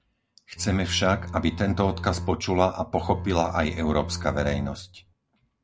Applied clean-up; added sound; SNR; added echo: none; Bowed string instrument; 8 dB; none.